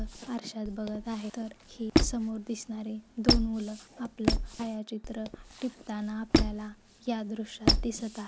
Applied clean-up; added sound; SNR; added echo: none; Squeak; -3 dB; none.